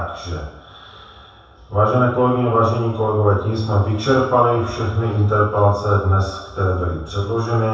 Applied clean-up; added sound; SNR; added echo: none; none; none; reverberation time 0.7 s.